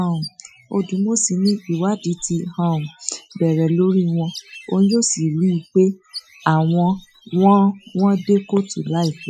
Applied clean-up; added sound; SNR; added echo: classical method Wiener filter.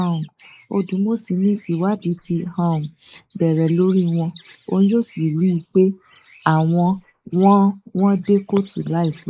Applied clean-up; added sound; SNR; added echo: neural mask model Resemble Enhance denoiser.